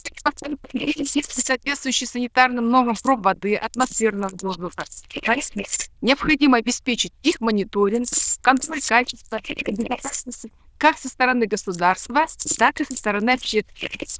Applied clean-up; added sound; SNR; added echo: neural diffusion model UNIVERSE++.